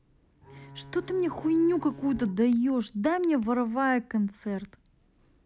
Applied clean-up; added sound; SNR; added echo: none; Bowed string instrument; 20 dB; none.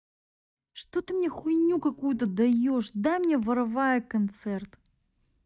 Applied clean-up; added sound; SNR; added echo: neural mask model DeepFilterNet 3.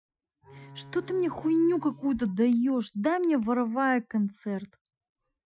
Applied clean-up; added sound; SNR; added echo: classical method Wiener filter.